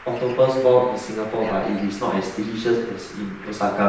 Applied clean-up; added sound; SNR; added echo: none; Bird; 18 dB; reverberation time 0.9 s.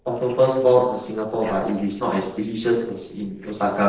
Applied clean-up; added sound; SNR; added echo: neural separator model SepFormer DNS4.